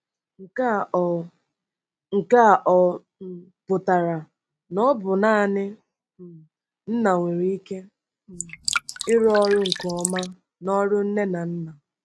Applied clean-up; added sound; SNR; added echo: neural mask model RNNoise.